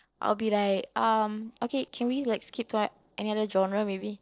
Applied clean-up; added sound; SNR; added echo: neural separator model SepFormer DNS4.